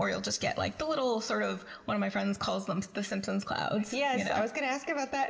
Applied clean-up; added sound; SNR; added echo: none; none; none; reverberation time 2.7 s.